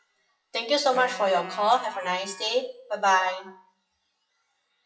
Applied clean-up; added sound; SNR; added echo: classical method WPE with log-MMSE.